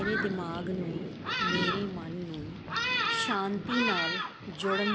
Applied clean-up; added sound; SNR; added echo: none; Thunderstorm; -1 dB; none.